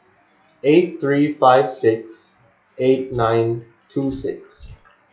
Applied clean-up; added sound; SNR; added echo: classical method log-MMSE.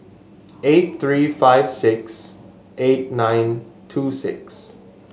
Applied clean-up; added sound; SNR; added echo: none; none; none; none.